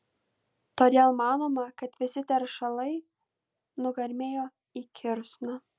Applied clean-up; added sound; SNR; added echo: none; none; none; none.